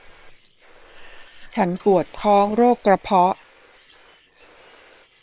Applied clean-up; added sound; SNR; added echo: neural separator model SepFormer WHAM!.